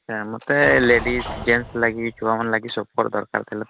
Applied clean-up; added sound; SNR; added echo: none; Explosion; 13 dB; none.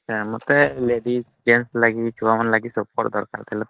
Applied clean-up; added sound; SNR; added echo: neural mask model DeepFilterNet 3.